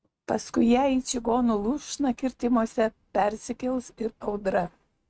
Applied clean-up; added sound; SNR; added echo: neural mask model RNNoise.